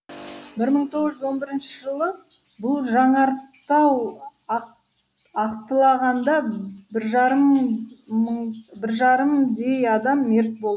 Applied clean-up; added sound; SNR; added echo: none; none; none; none.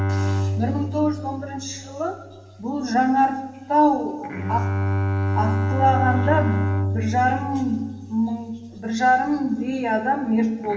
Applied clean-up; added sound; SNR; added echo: none; Bowed string instrument; 3 dB; reverberation time 1.1 s.